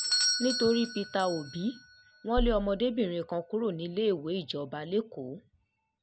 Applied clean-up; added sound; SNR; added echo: none; Bass drum + Bell / Doorbell; 5 dB; none.